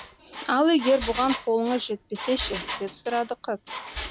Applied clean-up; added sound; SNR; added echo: none; Engine; 11 dB; none.